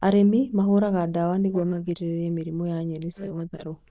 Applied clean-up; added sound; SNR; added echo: neural diffusion model UNIVERSE++.